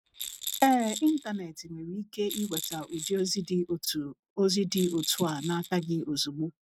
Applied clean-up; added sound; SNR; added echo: neural mask model RNNoise.